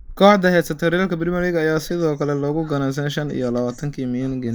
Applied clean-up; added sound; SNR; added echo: neural mask model Resemble Enhance denoiser.